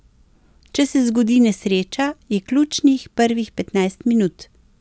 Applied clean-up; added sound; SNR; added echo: none; none; none; none.